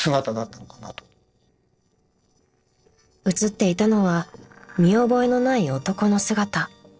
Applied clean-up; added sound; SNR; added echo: neural separator model SepFormer DNS4.